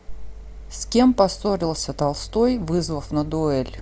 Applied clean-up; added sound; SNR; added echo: none; none; none; none.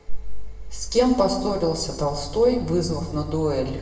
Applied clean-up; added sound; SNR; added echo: none; none; none; reverberation time 1.0 s.